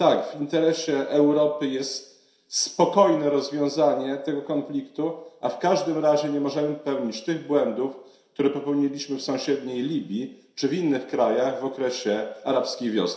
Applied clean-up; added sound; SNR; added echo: none; none; none; reverberation time 0.7 s.